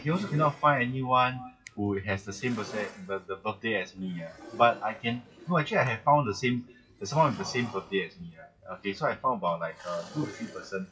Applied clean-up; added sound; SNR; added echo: classical method WPE with log-MMSE.